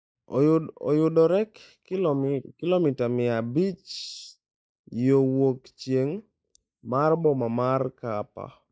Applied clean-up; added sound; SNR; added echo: neural mask model Resemble Enhance denoiser.